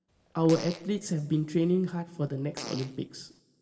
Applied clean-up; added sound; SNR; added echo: none; Fart; 16 dB; reverberation time 1.0 s.